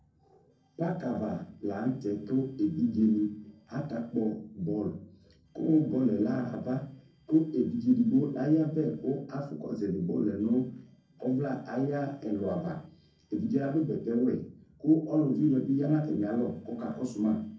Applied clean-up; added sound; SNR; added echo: neural separator model SepFormer DNS4.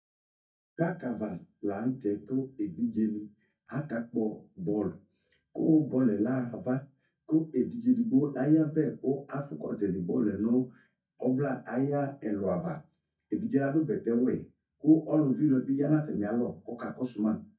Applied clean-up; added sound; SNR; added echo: neural mask model DeepFilterNet 3.